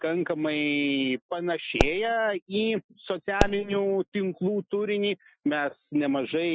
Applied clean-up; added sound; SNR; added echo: classical method Wiener filter.